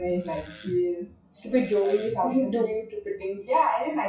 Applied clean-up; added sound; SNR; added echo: classical method WPE with log-MMSE.